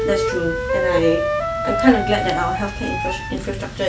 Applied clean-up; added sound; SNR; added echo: none; Wind instrument, woodwind instrument; 2 dB; none.